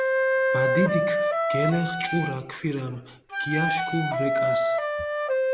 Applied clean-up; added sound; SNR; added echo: none; Wind instrument, woodwind instrument; -4 dB; none.